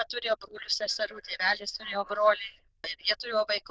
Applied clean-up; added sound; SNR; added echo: neural diffusion model UNIVERSE++.